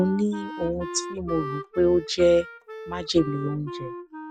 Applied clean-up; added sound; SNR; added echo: none; Wind instrument, woodwind instrument; 11 dB; none.